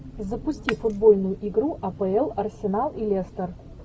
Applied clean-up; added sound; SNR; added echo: none; Shatter; 13 dB; none.